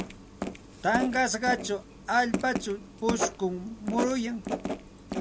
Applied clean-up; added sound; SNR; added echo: none; Writing; 5 dB; none.